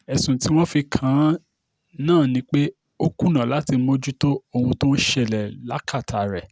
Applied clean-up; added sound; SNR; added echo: none; none; none; none.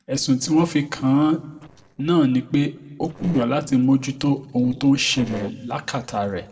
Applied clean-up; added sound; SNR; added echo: neural separator model SepFormer DNS4.